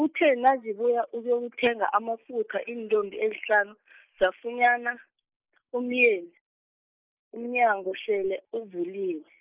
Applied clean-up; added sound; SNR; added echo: neural mask model Resemble Enhance denoiser.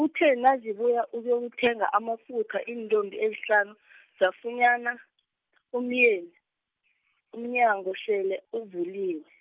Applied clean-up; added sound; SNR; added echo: none; none; none; none.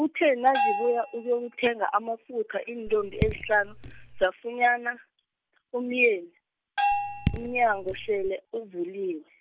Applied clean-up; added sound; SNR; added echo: none; Bell + Raindrop / Drip; 3 dB; none.